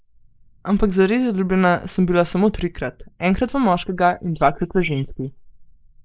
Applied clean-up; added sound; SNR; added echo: neural mask model Resemble Enhance denoiser.